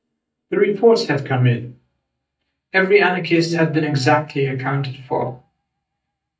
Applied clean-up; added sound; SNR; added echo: neural mask model DeepFilterNet 3.